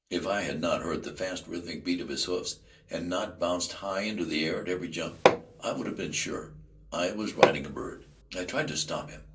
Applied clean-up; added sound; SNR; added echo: none; Hammer; -5 dB; reverberation time 0.3 s.